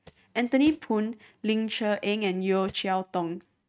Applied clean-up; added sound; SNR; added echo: neural mask model RNNoise.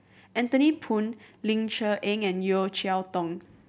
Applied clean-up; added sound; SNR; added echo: none; none; none; none.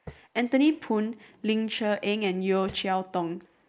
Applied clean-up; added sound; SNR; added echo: neural mask model Resemble Enhance denoiser.